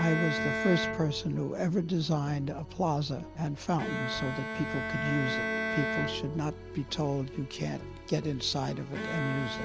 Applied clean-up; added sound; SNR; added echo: none; Bowed string instrument; 5 dB; none.